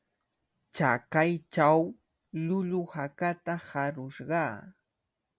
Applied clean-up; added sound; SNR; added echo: none; none; none; none.